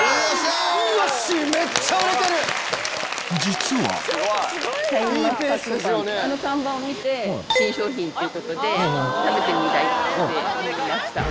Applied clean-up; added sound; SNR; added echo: none; none; none; none.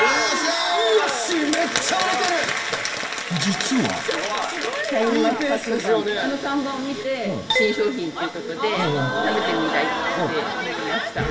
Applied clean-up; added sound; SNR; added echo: none; none; none; reverberation time 1.6 s.